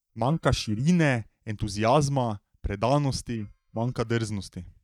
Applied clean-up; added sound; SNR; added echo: neural mask model DeepFilterNet 3.